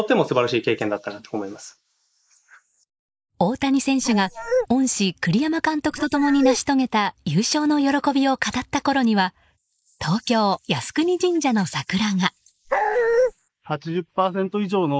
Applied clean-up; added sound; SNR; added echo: neural mask model Resemble Enhance denoiser.